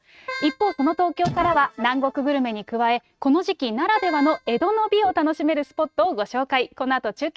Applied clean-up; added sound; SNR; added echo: neural mask model RNNoise.